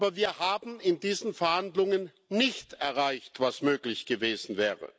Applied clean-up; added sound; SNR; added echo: none; none; none; none.